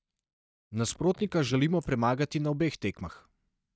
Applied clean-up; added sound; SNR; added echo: neural mask model DeepFilterNet 3.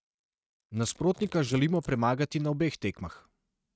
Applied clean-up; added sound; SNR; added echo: neural mask model RNNoise.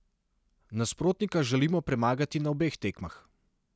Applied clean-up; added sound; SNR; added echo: none; none; none; none.